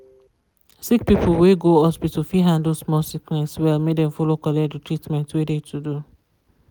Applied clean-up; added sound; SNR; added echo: none; none; none; none.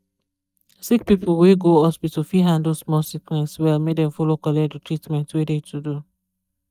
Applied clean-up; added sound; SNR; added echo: neural mask model DeepFilterNet 3.